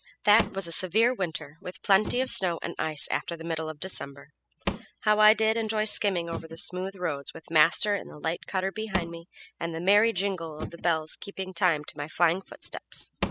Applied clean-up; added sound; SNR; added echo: classical method spectral subtraction.